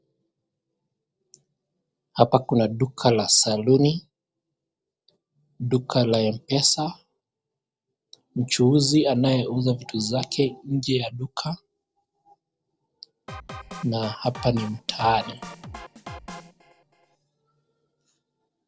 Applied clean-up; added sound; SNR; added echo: neural separator model SepFormer DNS4.